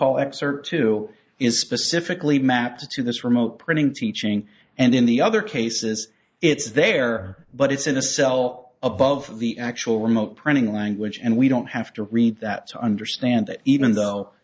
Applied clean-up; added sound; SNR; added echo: neural mask model Resemble Enhance denoiser.